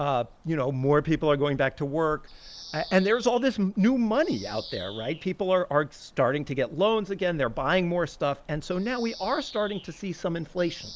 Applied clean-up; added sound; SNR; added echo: none; Bird vocalization, bird call, bird song; 19 dB; none.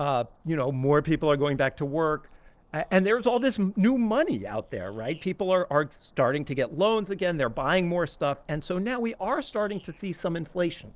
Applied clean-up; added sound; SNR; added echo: neural separator model SepFormer DNS4.